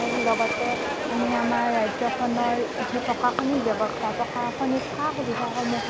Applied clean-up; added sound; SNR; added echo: none; Subway, metro, underground; 3 dB; none.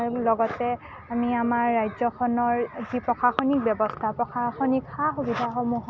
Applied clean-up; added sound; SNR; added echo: none; none; none; none.